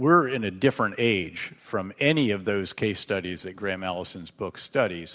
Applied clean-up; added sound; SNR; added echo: none; none; none; none.